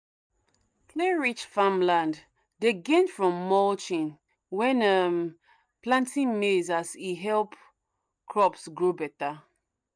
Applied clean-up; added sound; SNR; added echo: none; none; none; none.